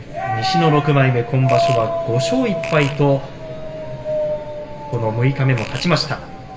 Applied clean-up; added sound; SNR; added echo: none; Fart; 16 dB; reverberation time 0.6 s.